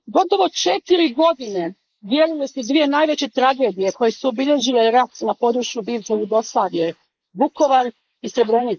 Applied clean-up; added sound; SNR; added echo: neural mask model Resemble Enhance denoiser.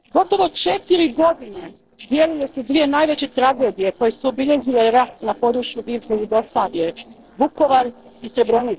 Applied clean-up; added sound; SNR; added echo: neural separator model SepFormer DNS4.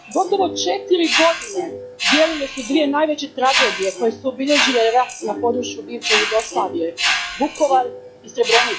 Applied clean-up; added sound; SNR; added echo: classical method log-MMSE.